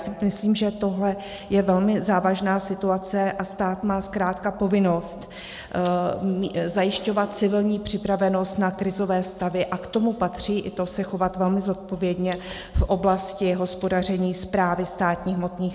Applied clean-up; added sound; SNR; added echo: none; none; none; none.